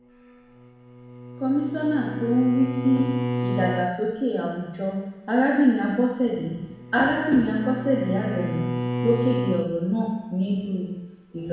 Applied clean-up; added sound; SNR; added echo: none; Bowed string instrument; 7 dB; reverberation time 1.1 s.